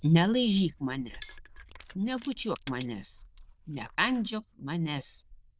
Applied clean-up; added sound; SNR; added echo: neural diffusion model UNIVERSE++.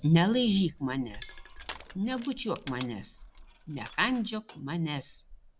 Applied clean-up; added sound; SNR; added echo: none; Crushing; 18 dB; none.